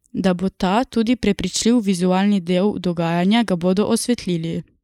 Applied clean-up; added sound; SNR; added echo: neural mask model Resemble Enhance denoiser.